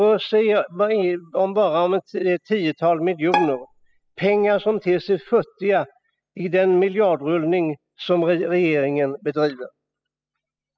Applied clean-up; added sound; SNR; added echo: classical method spectral subtraction.